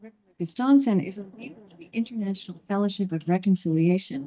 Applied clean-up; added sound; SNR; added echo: neural mask model DeepFilterNet 3.